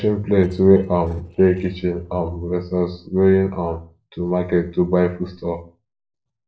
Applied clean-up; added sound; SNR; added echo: neural separator model SepFormer DNS4.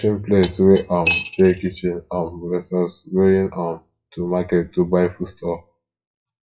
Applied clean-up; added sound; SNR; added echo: classical method WPE with log-MMSE.